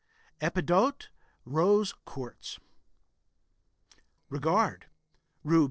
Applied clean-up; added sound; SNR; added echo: neural separator model SepFormer DNS4.